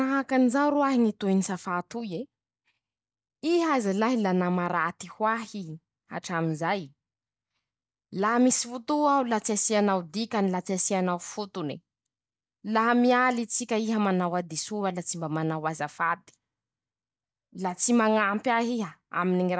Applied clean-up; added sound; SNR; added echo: none; none; none; none.